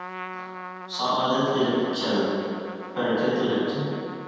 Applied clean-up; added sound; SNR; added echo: none; Trumpet; 12 dB; reverberation time 2.0 s.